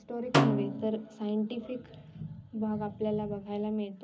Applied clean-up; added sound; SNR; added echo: none; Snare drum; -1 dB; reverberation time 0.4 s.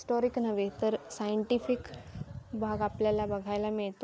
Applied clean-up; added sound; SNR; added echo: none; none; none; none.